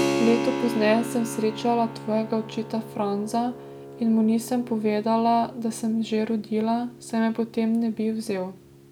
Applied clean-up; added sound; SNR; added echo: none; Keyboard (musical); 9 dB; none.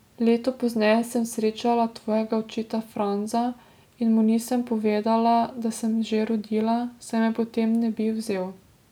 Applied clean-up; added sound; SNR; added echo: none; none; none; none.